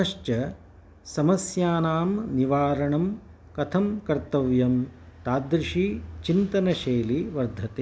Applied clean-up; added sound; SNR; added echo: none; none; none; none.